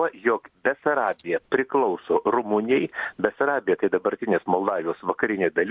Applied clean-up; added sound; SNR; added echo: none; none; none; none.